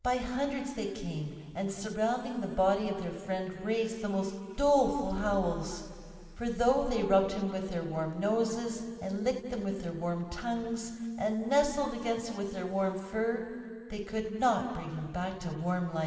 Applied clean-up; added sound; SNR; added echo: none; Engine starting / Car; 13 dB; reverberation time 2.3 s.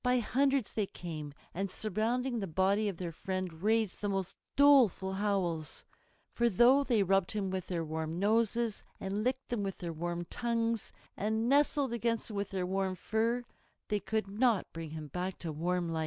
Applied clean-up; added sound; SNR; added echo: none; none; none; none.